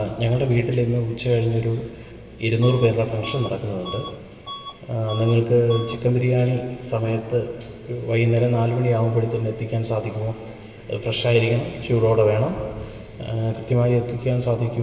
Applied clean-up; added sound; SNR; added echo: none; Bus / Alarm; 16 dB; reverberation time 2.3 s.